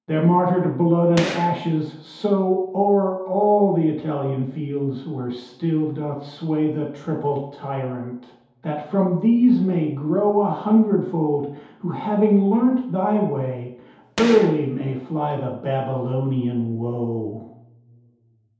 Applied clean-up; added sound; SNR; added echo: none; Gunshot, gunfire; 11 dB; reverberation time 0.8 s.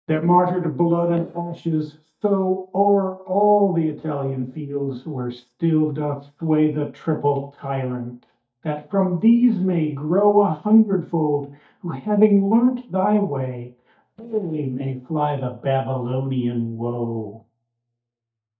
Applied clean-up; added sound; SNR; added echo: neural mask model DeepFilterNet 3.